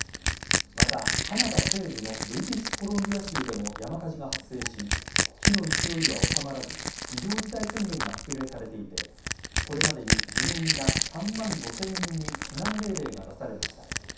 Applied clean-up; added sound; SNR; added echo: none; Crushing; -4 dB; reverberation time 0.7 s.